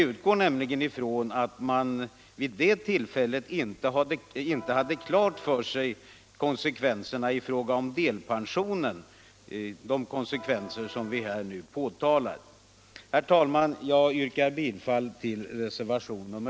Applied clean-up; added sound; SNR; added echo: none; Electric guitar; 17 dB; none.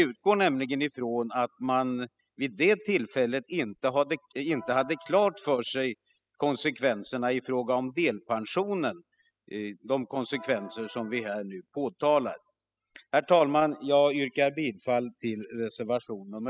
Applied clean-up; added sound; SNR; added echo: classical method spectral subtraction.